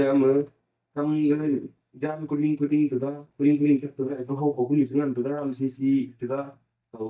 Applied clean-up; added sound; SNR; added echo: neural mask model DeepFilterNet 3.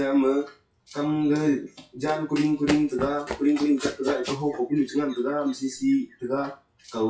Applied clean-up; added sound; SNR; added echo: classical method WPE with log-MMSE.